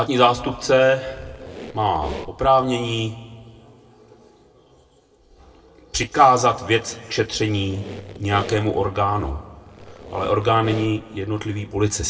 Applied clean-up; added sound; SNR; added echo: none; Squeak; 15 dB; reverberation time 1.2 s.